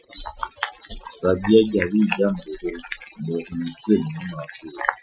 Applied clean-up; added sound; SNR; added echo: classical method Wiener filter.